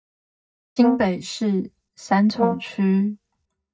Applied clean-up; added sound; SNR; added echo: neural mask model DeepFilterNet 3.